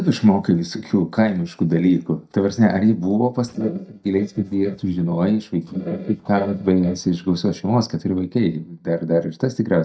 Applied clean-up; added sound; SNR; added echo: neural mask model DeepFilterNet 3.